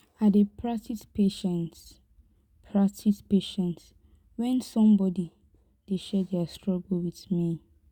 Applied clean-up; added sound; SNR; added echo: none; none; none; none.